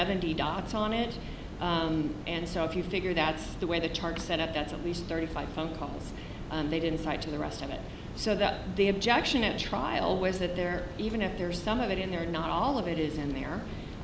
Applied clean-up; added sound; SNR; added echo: none; none; none; none.